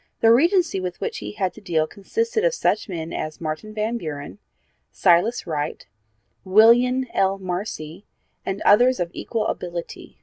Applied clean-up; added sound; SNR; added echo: none; none; none; none.